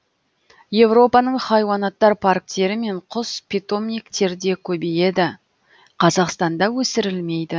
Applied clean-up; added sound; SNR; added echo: none; none; none; none.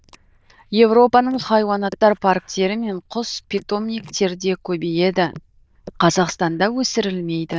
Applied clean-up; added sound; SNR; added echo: neural diffusion model UNIVERSE++.